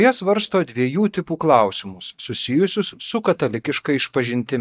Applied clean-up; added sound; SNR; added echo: neural mask model DeepFilterNet 3.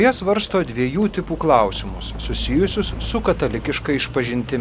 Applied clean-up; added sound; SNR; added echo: none; Rain; 10 dB; none.